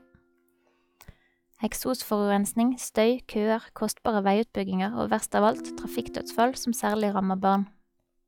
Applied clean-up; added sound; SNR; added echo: classical method log-MMSE.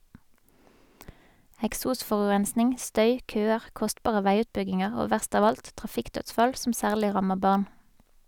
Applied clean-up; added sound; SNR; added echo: none; none; none; none.